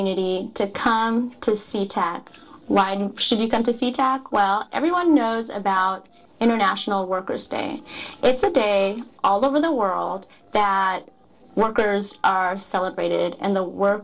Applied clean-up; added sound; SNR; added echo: neural separator model SepFormer DNS4.